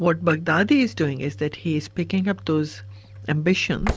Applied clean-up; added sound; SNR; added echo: none; Slam / Engine; 13 dB; none.